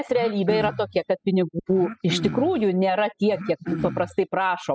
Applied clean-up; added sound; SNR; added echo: classical method spectral subtraction.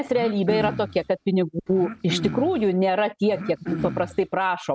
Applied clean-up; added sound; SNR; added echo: none; Cough; 10 dB; none.